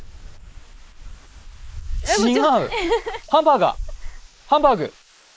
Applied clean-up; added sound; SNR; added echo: neural mask model Resemble Enhance denoiser.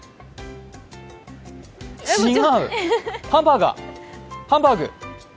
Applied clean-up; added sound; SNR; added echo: none; none; none; none.